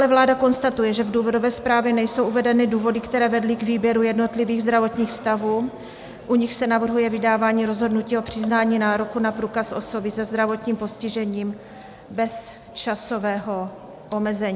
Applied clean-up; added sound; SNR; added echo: none; none; none; none.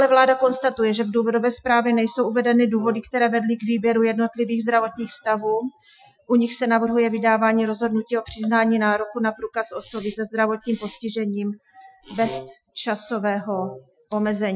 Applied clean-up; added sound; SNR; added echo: classical method Wiener filter.